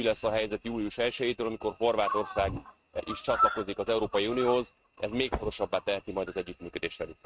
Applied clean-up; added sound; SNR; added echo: neural mask model RNNoise.